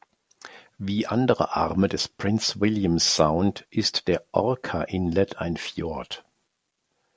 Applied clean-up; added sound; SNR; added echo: none; none; none; none.